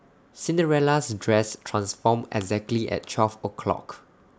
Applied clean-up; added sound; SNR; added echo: none; none; none; none.